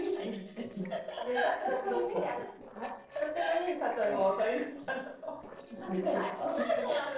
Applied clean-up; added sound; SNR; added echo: neural separator model SepFormer DNS4.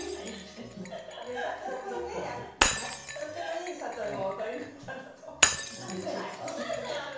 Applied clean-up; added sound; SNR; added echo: none; Shatter; -2 dB; reverberation time 0.7 s.